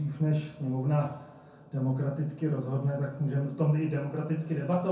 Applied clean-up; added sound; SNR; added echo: none; none; none; reverberation time 0.5 s.